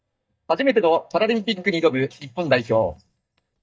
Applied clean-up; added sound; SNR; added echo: neural mask model DeepFilterNet 3.